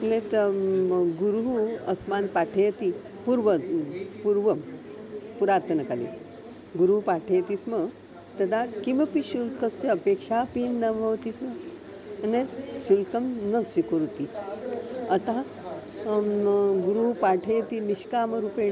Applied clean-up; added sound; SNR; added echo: none; none; none; none.